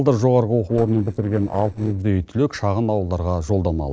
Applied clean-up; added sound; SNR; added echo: neural separator model SepFormer DNS4.